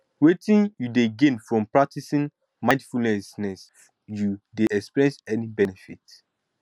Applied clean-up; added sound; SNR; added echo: none; none; none; none.